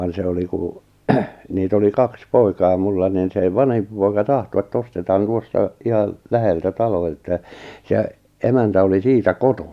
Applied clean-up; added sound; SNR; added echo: none; none; none; none.